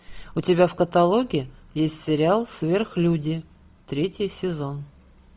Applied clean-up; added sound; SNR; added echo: none; none; none; none.